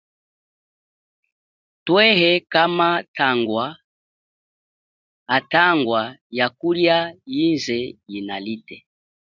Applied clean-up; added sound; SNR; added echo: none; none; none; none.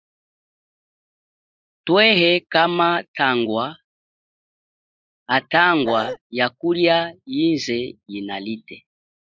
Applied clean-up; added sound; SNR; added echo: neural mask model Resemble Enhance denoiser.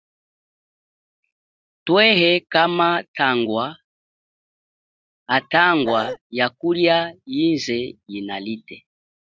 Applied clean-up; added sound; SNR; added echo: none; Bark; 7 dB; none.